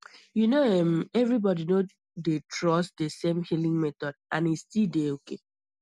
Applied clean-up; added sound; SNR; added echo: none; none; none; none.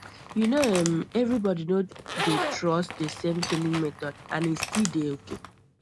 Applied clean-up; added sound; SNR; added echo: none; Zipper (clothing); 8 dB; none.